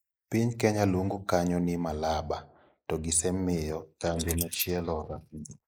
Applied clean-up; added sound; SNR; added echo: neural mask model Resemble Enhance denoiser.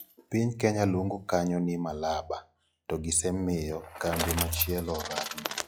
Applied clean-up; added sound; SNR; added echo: classical method log-MMSE.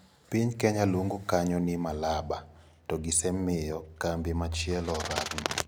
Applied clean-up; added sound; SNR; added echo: none; none; none; none.